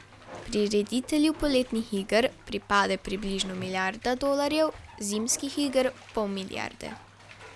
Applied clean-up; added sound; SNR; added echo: none; Bathtub (filling or washing); 19 dB; none.